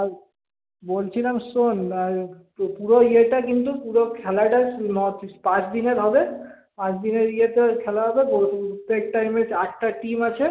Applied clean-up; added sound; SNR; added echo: none; none; none; none.